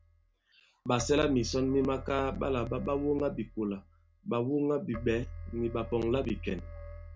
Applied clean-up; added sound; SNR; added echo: none; Keyboard (musical); 12 dB; none.